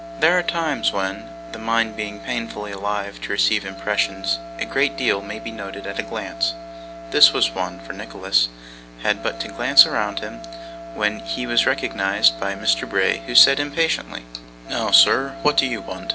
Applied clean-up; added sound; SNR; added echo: none; Wind instrument, woodwind instrument; 14 dB; none.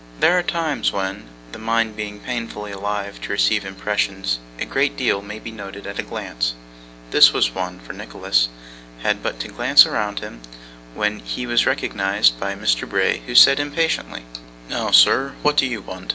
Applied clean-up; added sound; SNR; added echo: none; none; none; none.